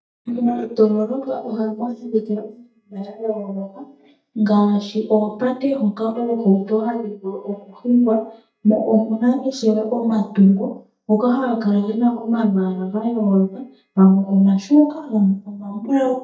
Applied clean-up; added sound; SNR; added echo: neural mask model DeepFilterNet 3.